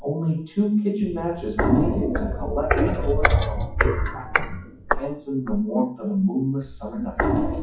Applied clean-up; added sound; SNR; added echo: classical method WPE with log-MMSE.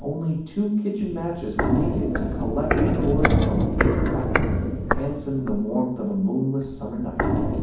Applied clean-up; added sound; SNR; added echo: none; Walk, footsteps; -2 dB; reverberation time 1.2 s.